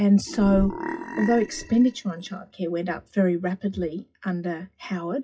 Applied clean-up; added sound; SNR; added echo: classical method WPE with log-MMSE.